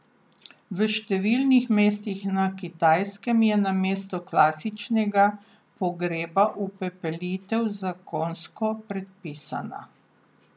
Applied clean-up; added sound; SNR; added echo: none; none; none; none.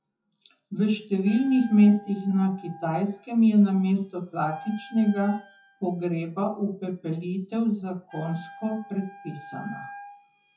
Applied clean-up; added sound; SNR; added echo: classical method WPE with log-MMSE.